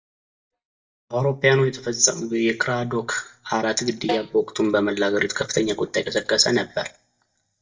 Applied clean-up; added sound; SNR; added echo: neural mask model DeepFilterNet 3.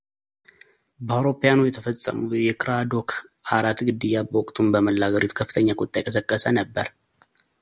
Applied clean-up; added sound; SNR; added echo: none; none; none; none.